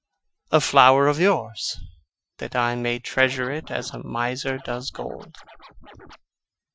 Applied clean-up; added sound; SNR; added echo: classical method Wiener filter.